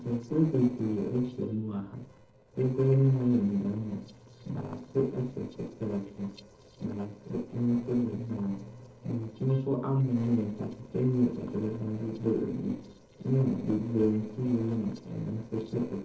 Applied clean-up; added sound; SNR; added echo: neural separator model SepFormer DNS4.